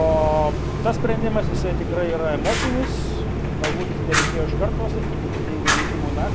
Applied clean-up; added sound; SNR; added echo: none; Fire; -3 dB; none.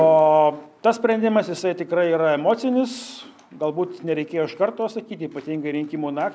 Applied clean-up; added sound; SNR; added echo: none; none; none; none.